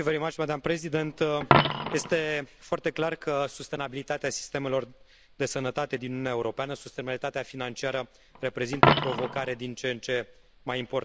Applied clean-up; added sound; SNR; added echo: none; Coin (dropping); 1 dB; none.